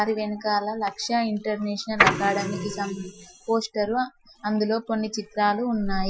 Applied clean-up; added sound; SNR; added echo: classical method Wiener filter.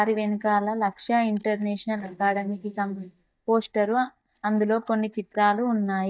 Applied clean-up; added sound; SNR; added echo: neural mask model DeepFilterNet 3.